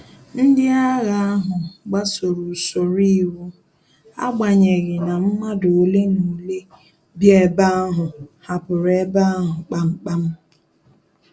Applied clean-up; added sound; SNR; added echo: none; none; none; none.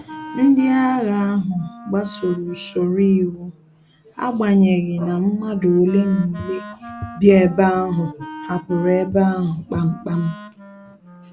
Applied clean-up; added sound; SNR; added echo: none; Wind instrument, woodwind instrument + Walk, footsteps / Bird vocalization, bird call, bird song; 17 dB; none.